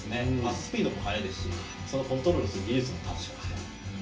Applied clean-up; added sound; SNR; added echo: none; Bowed string instrument; 20 dB; reverberation time 0.4 s.